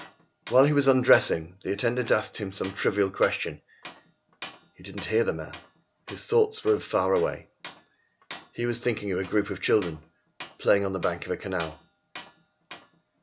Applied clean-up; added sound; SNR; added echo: none; Tools; 20 dB; none.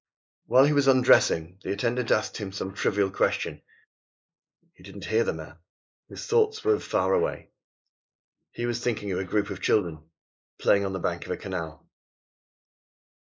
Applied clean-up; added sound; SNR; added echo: neural mask model Resemble Enhance denoiser.